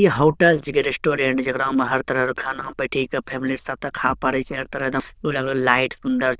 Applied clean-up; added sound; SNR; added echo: neural diffusion model UNIVERSE++.